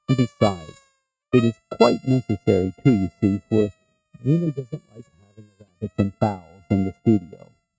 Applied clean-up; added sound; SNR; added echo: neural mask model RNNoise.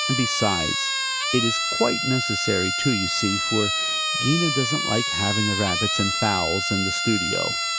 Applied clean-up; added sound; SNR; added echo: none; Siren; -1 dB; none.